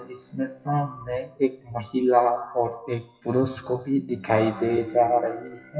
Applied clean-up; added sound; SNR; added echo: classical method WPE with log-MMSE.